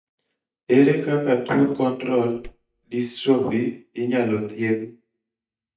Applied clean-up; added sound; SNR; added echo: neural mask model DeepFilterNet 3.